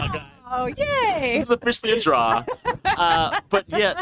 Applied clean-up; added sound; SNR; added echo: neural mask model RNNoise.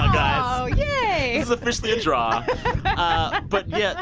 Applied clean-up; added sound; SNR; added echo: none; Thunder; 5 dB; none.